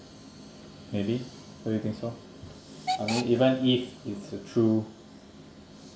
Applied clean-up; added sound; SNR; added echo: none; Hiss / Alarm / Train; 12 dB; reverberation time 0.2 s.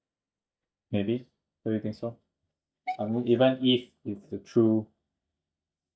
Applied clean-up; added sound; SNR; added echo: neural mask model DeepFilterNet 3.